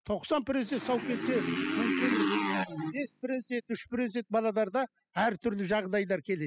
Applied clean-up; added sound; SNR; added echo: classical method spectral subtraction.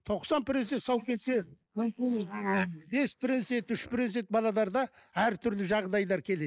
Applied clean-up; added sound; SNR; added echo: neural mask model Resemble Enhance denoiser.